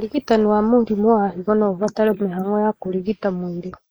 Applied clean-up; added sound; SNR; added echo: neural mask model Resemble Enhance denoiser.